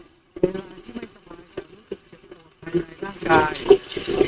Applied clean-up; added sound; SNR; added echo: neural mask model RNNoise.